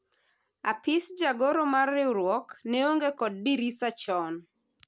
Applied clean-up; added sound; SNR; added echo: none; none; none; none.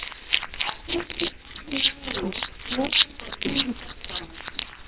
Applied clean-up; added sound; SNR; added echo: neural separator model SepFormer WHAMR!.